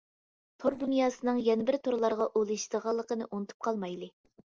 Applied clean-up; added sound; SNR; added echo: neural separator model SepFormer DNS4.